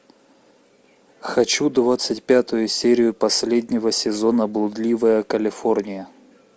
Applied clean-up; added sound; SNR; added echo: none; none; none; none.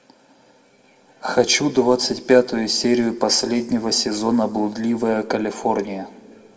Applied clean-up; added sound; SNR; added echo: none; none; none; reverberation time 1.3 s.